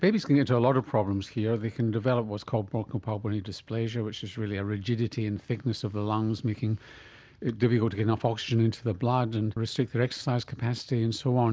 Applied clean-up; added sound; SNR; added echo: none; none; none; none.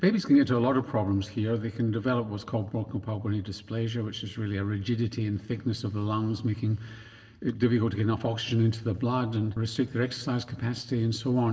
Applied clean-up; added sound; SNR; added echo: none; none; none; reverberation time 1.6 s.